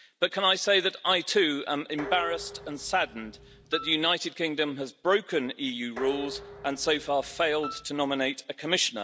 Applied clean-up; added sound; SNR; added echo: none; Dishes, pots, and pans + Piano; 14 dB; none.